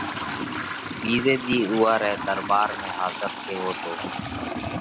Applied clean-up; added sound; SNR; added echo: none; Trickle, dribble / Toilet flush; 5 dB; none.